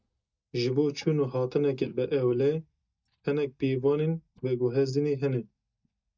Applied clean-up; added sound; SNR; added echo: neural mask model DeepFilterNet 3.